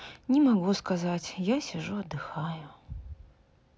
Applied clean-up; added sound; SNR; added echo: none; none; none; none.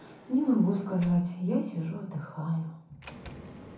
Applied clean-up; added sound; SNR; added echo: none; Sliding door; 20 dB; reverberation time 0.6 s.